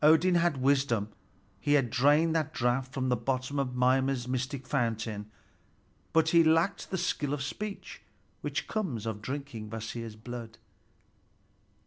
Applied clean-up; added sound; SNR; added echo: none; none; none; none.